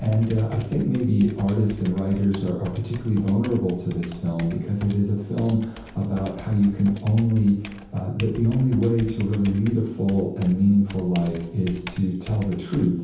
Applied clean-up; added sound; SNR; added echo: none; Computer keyboard; 19 dB; reverberation time 0.9 s.